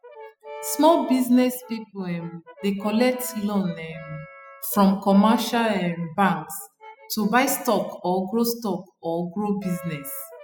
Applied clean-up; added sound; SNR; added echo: classical method spectral subtraction.